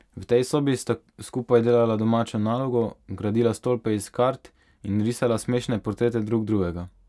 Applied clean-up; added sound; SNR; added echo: none; none; none; none.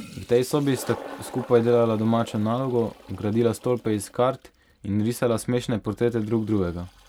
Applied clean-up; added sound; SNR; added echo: none; Toilet flush; 20 dB; none.